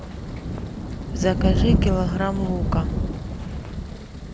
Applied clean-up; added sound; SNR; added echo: none; Thunder; -4 dB; none.